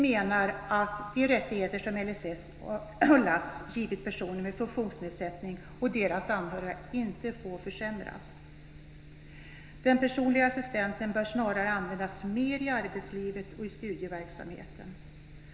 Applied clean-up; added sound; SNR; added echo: none; none; none; reverberation time 1.7 s.